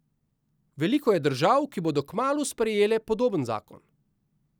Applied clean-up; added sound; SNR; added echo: none; none; none; none.